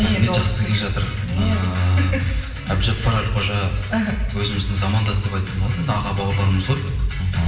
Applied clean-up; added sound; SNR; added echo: none; none; none; reverberation time 1.4 s.